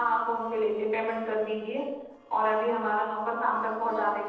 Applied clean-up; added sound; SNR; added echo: neural separator model SepFormer DNS4.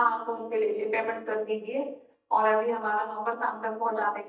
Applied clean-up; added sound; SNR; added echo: neural mask model DeepFilterNet 3.